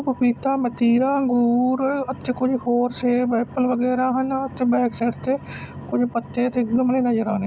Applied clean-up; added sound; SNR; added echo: none; none; none; none.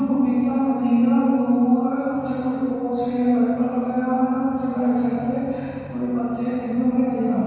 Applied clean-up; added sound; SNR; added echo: none; none; none; reverberation time 2.1 s.